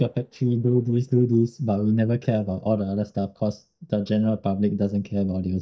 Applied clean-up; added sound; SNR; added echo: neural mask model DeepFilterNet 3.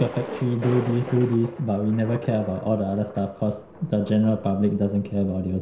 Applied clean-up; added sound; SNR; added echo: none; Thunder; 15 dB; reverberation time 0.5 s.